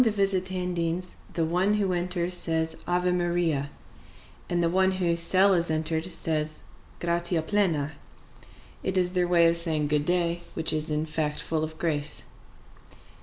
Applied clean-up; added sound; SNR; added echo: none; none; none; none.